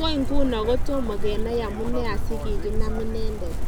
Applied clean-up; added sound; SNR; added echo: none; Chirp, tweet; -5 dB; none.